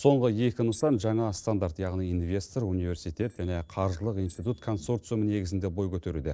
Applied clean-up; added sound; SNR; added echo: neural separator model SepFormer DNS4.